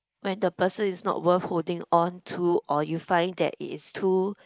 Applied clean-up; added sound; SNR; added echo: neural mask model Resemble Enhance denoiser.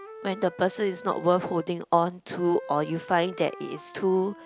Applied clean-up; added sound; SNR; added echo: none; Wind instrument, woodwind instrument; 16 dB; none.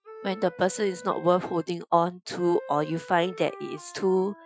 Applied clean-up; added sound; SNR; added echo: classical method Wiener filter.